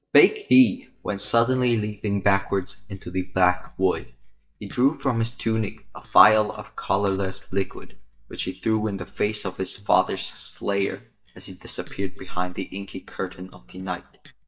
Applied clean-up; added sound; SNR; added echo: neural mask model DeepFilterNet 3.